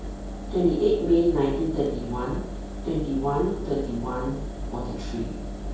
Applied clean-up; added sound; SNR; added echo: none; Engine; 7 dB; reverberation time 0.5 s.